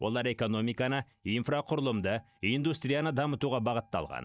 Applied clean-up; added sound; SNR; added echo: neural mask model DeepFilterNet 3.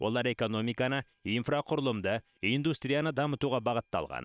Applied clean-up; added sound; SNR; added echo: neural separator model SepFormer WHAM!.